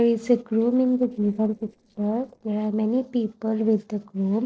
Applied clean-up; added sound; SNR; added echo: neural separator model SepFormer DNS4.